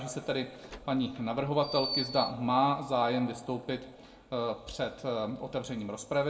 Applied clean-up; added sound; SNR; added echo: none; Door; 10 dB; reverberation time 0.6 s.